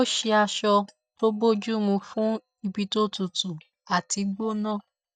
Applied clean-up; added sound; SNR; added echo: neural mask model DeepFilterNet 3.